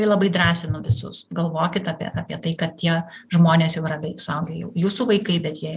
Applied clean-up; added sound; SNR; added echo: none; none; none; none.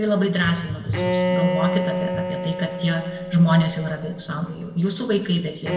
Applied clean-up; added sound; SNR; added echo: none; Bowed string instrument; 5 dB; reverberation time 1.4 s.